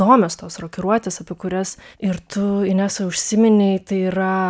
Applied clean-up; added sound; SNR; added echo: none; none; none; none.